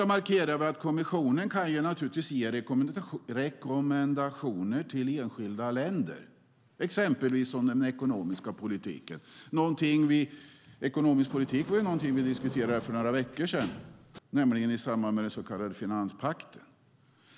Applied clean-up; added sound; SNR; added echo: none; Sliding door; 14 dB; none.